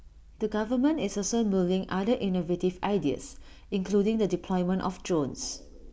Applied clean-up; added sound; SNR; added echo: none; none; none; none.